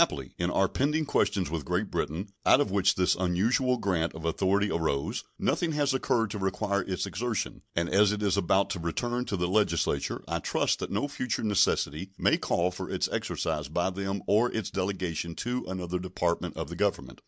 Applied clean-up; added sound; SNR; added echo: none; none; none; none.